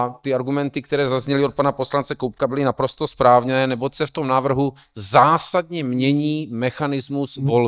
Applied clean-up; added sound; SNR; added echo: neural mask model DeepFilterNet 3.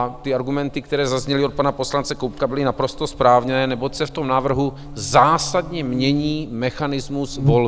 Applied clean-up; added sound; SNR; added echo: none; Buzz; 11 dB; none.